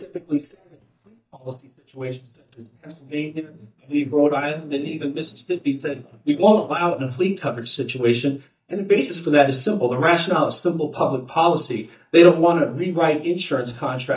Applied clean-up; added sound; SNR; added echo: neural mask model DeepFilterNet 3.